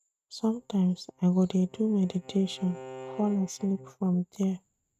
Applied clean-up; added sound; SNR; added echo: neural mask model RNNoise.